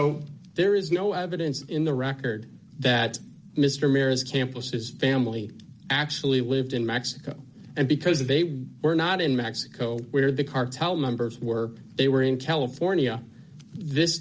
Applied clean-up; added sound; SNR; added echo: none; none; none; none.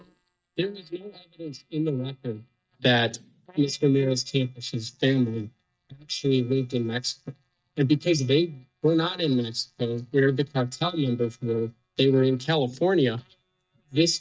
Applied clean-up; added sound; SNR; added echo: neural mask model DeepFilterNet 3.